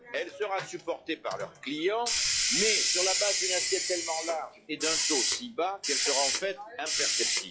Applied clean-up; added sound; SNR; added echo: classical method log-MMSE.